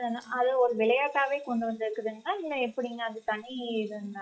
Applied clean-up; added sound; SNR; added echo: classical method log-MMSE.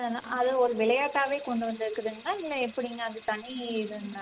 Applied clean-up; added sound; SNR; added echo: none; Sink (filling or washing) / Water tap, faucet; 19 dB; none.